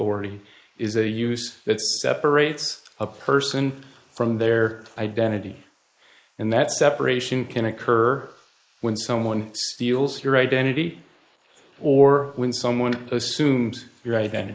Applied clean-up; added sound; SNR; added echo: neural mask model Resemble Enhance denoiser.